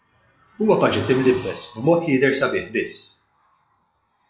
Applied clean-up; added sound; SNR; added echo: classical method log-MMSE.